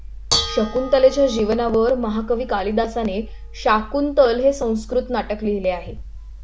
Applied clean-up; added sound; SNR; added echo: none; Dishes, pots, and pans / Bell; 10 dB; none.